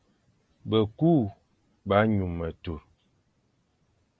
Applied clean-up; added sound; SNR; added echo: none; none; none; none.